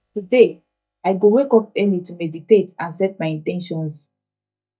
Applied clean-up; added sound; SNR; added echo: neural mask model DeepFilterNet 3.